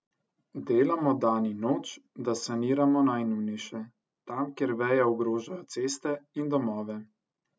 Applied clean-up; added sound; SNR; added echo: none; none; none; none.